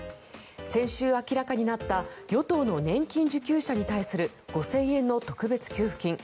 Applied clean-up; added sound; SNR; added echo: none; none; none; none.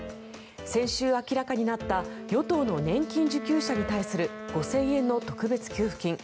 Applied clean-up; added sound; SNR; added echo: none; Wind instrument, woodwind instrument; 12 dB; none.